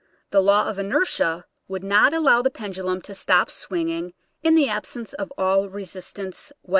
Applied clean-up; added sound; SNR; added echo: none; none; none; none.